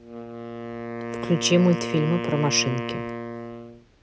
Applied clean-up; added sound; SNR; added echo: none; Wind instrument, woodwind instrument; 6 dB; none.